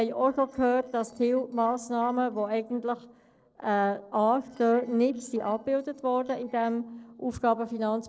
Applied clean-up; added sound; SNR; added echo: neural separator model SepFormer DNS4.